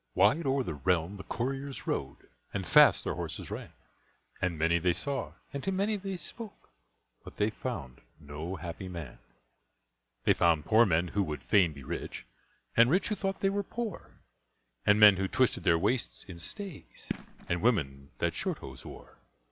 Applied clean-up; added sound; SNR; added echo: none; Fireworks; 12 dB; none.